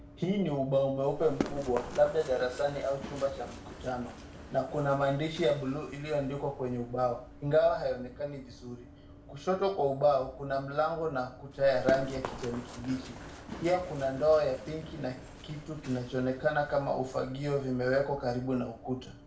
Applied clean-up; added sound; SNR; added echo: none; Run; 13 dB; reverberation time 0.4 s.